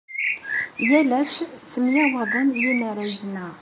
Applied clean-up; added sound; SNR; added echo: none; Bird; 5 dB; none.